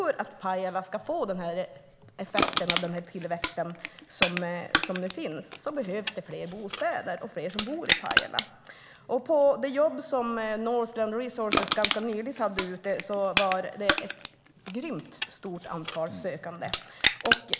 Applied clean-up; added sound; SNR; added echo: none; Crushing; 1 dB; none.